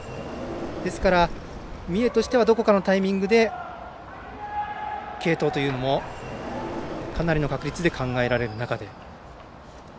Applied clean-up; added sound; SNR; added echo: none; Sliding door; 12 dB; none.